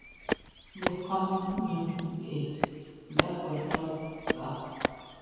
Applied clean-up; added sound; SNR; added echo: none; Walk, footsteps; 1 dB; reverberation time 2.1 s.